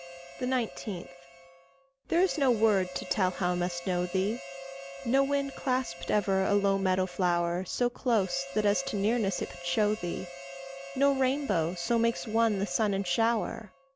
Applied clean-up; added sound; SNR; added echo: none; Harmonica; 14 dB; none.